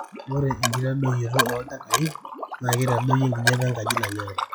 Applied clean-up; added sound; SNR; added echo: classical method log-MMSE.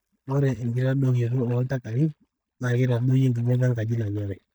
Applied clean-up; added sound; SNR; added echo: neural mask model DeepFilterNet 3.